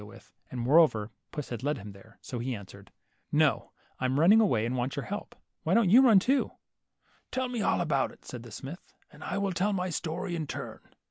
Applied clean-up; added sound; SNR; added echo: none; none; none; none.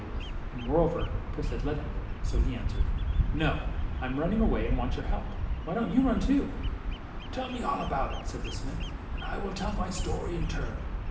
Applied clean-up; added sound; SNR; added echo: none; Bird vocalization, bird call, bird song; -2 dB; reverberation time 0.9 s.